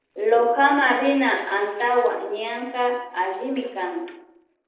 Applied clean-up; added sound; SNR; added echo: neural separator model SepFormer DNS4.